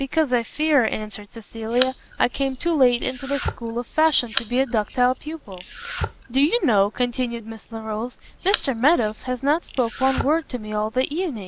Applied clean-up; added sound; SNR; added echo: none; Domestic sounds, home sounds; 10 dB; none.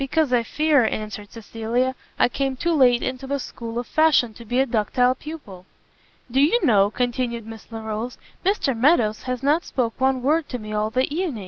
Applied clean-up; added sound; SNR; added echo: none; none; none; none.